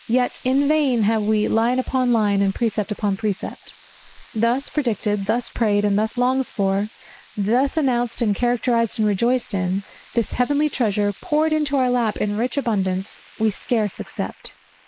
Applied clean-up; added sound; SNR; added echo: neural mask model Resemble Enhance denoiser.